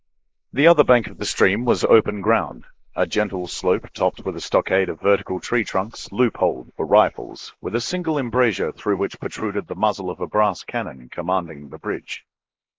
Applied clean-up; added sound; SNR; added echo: neural mask model Resemble Enhance denoiser.